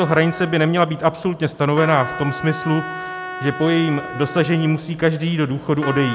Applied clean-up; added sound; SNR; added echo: none; Trumpet; 12 dB; none.